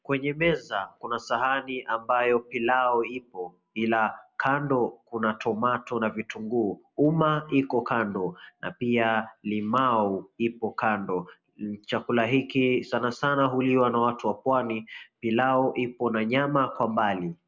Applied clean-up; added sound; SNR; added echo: none; none; none; none.